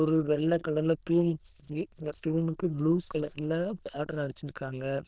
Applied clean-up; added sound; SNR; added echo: neural diffusion model UNIVERSE++.